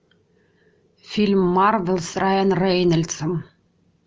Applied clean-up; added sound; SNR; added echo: none; none; none; none.